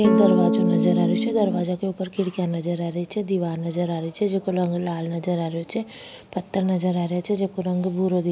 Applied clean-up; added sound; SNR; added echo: none; Electric guitar / Strum; -3 dB; none.